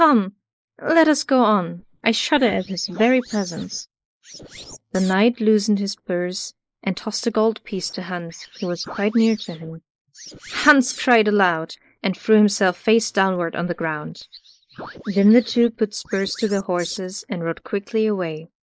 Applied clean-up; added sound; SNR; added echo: neural mask model Resemble Enhance denoiser.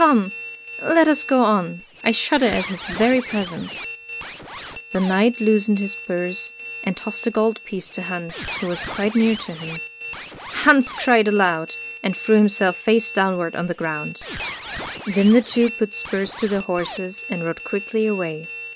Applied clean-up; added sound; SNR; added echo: none; Squeak; 10 dB; none.